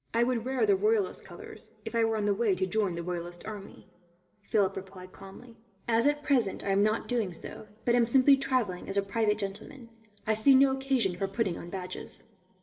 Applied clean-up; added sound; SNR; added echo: none; none; none; reverberation time 1.3 s.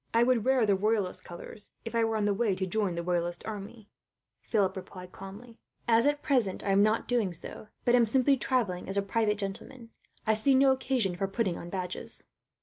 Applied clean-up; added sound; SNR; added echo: none; none; none; none.